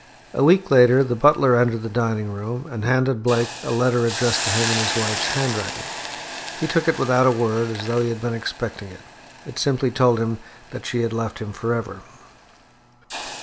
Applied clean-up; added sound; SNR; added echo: none; Hiss; 10 dB; none.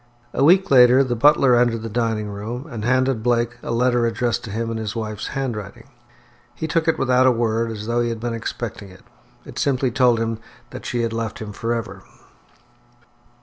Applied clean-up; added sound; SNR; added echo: none; none; none; none.